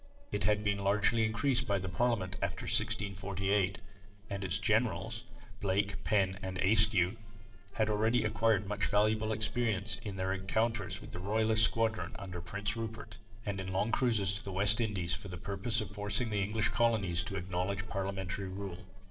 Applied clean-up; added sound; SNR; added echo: neural separator model SepFormer DNS4.